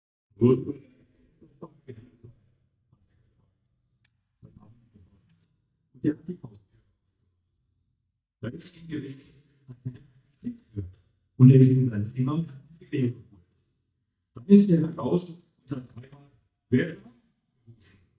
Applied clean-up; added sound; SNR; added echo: neural mask model DeepFilterNet 3.